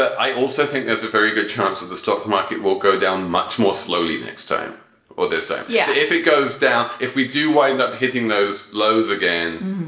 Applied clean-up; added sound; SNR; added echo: none; none; none; reverberation time 0.7 s.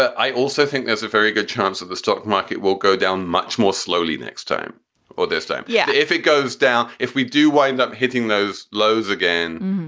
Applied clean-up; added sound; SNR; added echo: none; none; none; none.